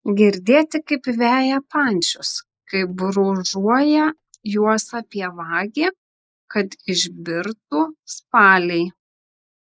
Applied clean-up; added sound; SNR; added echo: neural mask model Resemble Enhance denoiser.